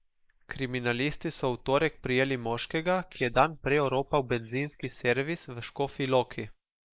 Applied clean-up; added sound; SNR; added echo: neural mask model Resemble Enhance denoiser.